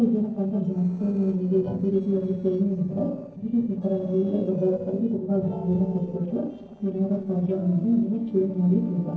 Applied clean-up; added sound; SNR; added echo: neural separator model SepFormer DNS4.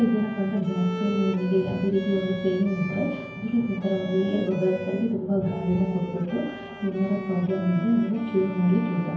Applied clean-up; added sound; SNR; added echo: none; Bowed string instrument; 13 dB; reverberation time 0.9 s.